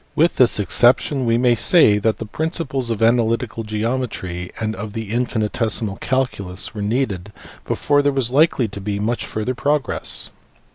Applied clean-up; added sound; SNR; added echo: none; none; none; none.